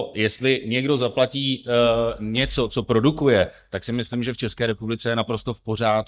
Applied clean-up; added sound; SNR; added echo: neural mask model DeepFilterNet 3.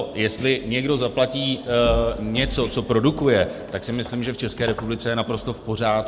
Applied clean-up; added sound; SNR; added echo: none; Thump, thud; 20 dB; none.